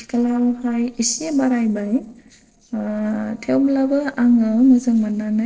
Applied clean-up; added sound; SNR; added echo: neural separator model SepFormer DNS4.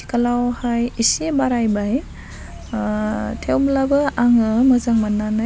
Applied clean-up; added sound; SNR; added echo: none; none; none; none.